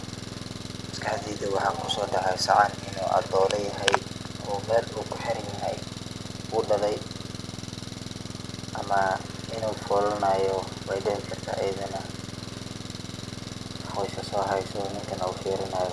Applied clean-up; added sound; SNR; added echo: none; Engine; 7 dB; none.